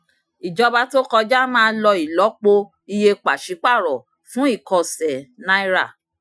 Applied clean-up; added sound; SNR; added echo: classical method Wiener filter.